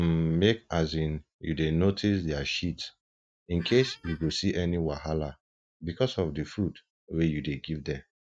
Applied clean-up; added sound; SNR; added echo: neural mask model RNNoise.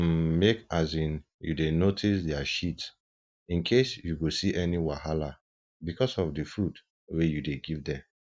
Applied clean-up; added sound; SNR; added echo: none; none; none; none.